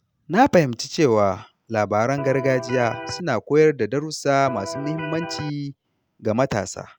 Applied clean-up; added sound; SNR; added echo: none; Electric guitar; 10 dB; none.